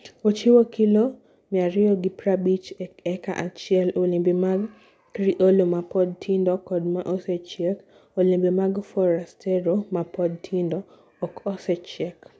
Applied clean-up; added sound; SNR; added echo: none; none; none; none.